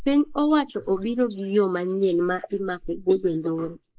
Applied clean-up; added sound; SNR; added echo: neural mask model Resemble Enhance denoiser.